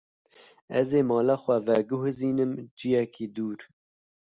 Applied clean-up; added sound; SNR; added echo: none; none; none; none.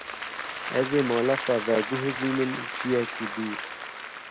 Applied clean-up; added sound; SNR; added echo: none; Applause; 6 dB; none.